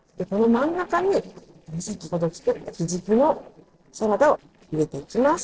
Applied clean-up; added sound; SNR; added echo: neural separator model SepFormer DNS4.